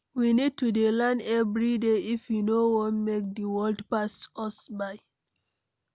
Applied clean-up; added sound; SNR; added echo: none; none; none; none.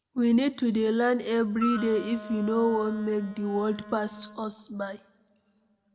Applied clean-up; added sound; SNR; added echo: none; Wind instrument, woodwind instrument; 12 dB; reverberation time 1.0 s.